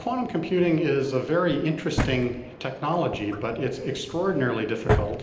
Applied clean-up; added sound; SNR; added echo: none; Drawer open or close; 7 dB; reverberation time 0.9 s.